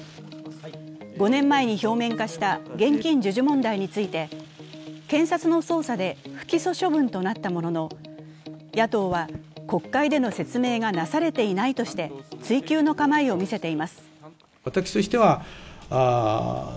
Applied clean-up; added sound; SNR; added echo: none; none; none; none.